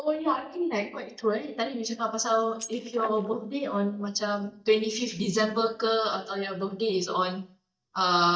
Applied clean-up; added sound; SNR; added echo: neural mask model DeepFilterNet 3.